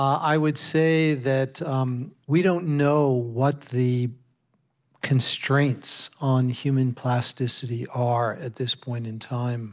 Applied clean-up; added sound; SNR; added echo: none; none; none; none.